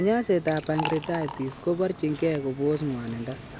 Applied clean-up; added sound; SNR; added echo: none; Liquid; 12 dB; none.